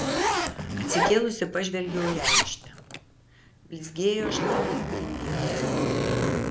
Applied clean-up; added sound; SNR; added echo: none; Zipper (clothing); -3 dB; none.